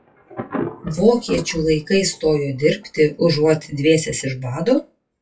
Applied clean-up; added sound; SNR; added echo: classical method WPE with log-MMSE.